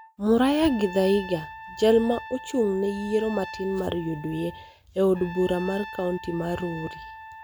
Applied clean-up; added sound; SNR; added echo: none; Trumpet; 15 dB; none.